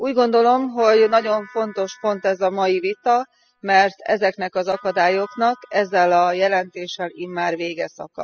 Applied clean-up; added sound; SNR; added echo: classical method spectral subtraction.